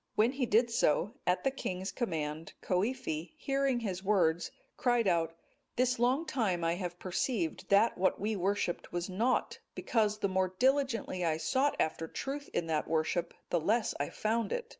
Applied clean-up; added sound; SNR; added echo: none; none; none; none.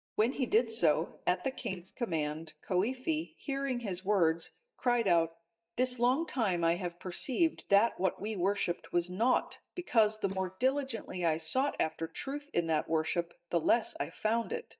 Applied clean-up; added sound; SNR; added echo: neural mask model DeepFilterNet 3.